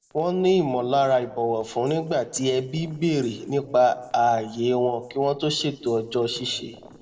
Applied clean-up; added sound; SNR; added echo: neural separator model SepFormer DNS4.